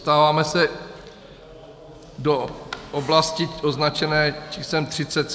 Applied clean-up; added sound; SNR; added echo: none; none; none; none.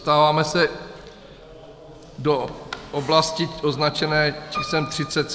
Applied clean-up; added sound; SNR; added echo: none; Piano; 18 dB; none.